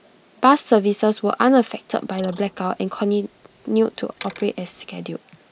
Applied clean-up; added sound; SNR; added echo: neural mask model Resemble Enhance denoiser.